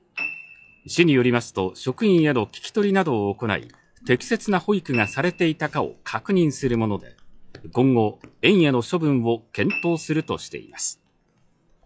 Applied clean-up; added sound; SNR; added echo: classical method log-MMSE.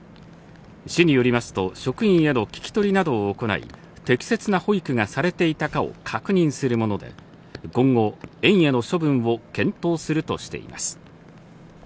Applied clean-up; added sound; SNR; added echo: none; none; none; none.